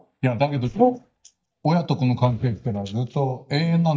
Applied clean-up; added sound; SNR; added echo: neural mask model DeepFilterNet 3.